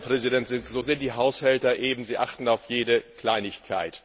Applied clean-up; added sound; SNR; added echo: none; none; none; none.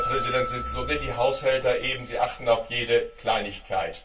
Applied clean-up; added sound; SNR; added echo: none; Piano; 10 dB; reverberation time 0.2 s.